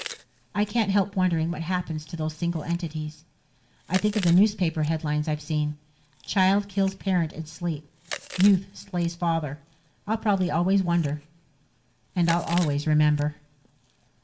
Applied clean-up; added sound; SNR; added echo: none; Chewing, mastication; 19 dB; reverberation time 0.3 s.